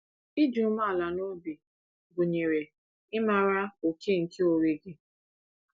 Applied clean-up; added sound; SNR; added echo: none; none; none; none.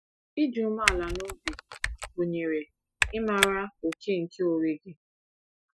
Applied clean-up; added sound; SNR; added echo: classical method spectral subtraction.